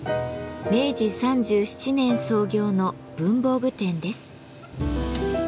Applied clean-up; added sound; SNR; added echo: none; none; none; none.